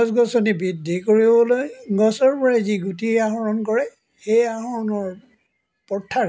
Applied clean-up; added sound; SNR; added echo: none; none; none; none.